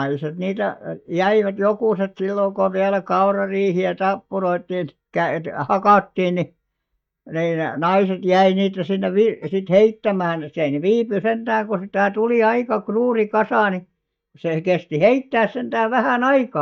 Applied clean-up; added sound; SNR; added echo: neural mask model DeepFilterNet 3.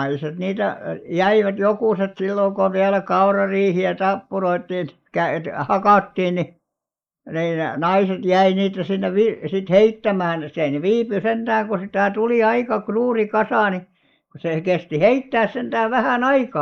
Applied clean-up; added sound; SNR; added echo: neural mask model Resemble Enhance denoiser.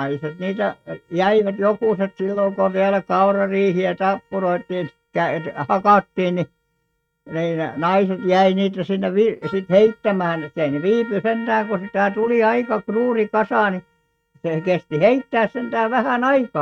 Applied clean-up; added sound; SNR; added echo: neural mask model RNNoise.